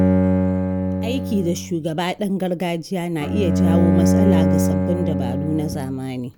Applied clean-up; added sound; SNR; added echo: none; Bowed string instrument; -4 dB; none.